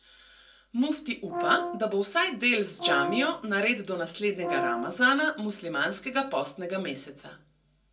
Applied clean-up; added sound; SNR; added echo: none; Brass instrument; 5 dB; reverberation time 0.2 s.